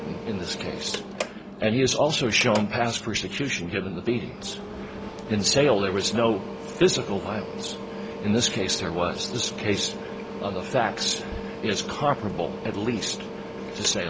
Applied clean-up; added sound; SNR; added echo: none; Mechanical fan + Engine; 9 dB; none.